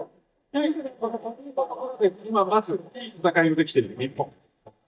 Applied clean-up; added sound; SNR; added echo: neural mask model DeepFilterNet 3.